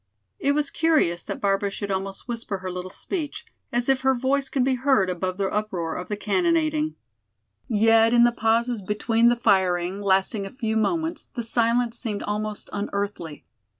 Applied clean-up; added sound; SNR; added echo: none; none; none; none.